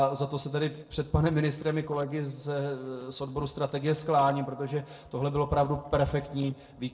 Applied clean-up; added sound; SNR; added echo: neural separator model SepFormer DNS4.